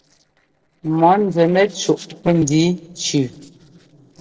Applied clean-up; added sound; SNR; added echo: neural separator model SepFormer DNS4.